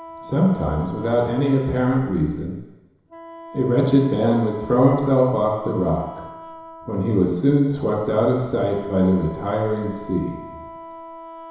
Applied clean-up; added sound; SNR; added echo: none; Wind instrument, woodwind instrument; 18 dB; reverberation time 1.0 s.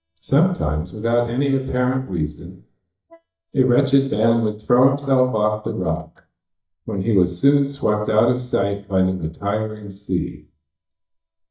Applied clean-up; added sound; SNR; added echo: neural mask model DeepFilterNet 3.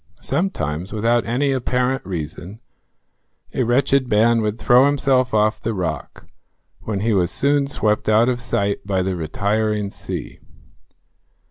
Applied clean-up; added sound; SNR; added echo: none; none; none; none.